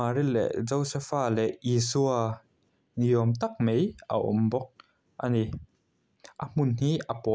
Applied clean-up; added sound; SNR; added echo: none; none; none; none.